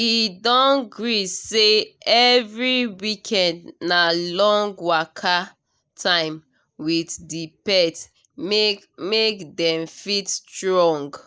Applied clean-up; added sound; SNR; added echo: neural mask model Resemble Enhance denoiser.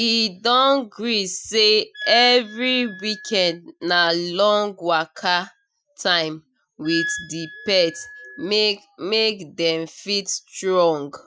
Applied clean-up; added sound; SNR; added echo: classical method Wiener filter.